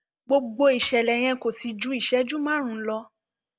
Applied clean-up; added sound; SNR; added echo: none; Piano; 20 dB; none.